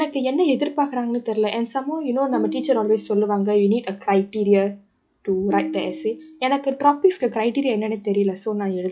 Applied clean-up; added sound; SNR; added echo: classical method log-MMSE.